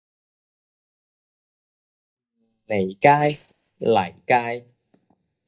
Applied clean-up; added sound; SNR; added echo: neural mask model DeepFilterNet 3.